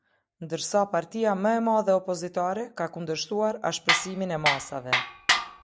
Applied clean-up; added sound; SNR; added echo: none; Tools; -1 dB; none.